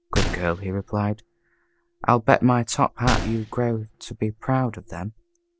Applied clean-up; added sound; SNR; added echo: none; Gunshot, gunfire; 8 dB; none.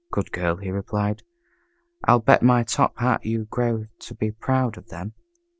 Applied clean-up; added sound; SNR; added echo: none; none; none; none.